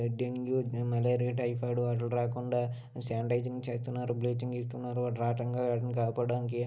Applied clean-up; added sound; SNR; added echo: none; none; none; none.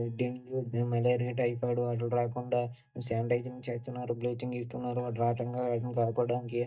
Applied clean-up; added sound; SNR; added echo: neural mask model DeepFilterNet 3.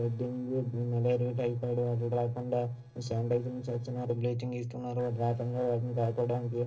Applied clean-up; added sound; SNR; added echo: neural separator model SepFormer DNS4.